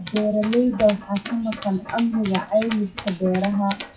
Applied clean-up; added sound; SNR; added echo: classical method WPE with log-MMSE.